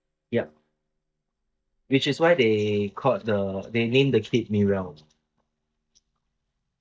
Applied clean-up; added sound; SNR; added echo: neural mask model DeepFilterNet 3.